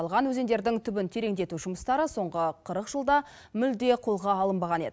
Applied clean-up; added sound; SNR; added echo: none; none; none; none.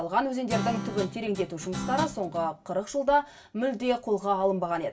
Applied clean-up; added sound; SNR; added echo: none; Guitar; 7 dB; reverberation time 0.2 s.